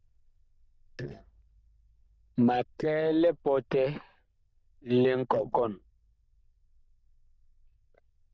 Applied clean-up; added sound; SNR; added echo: neural diffusion model UNIVERSE++.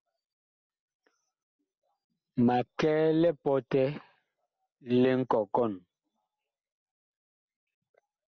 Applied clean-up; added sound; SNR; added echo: none; none; none; none.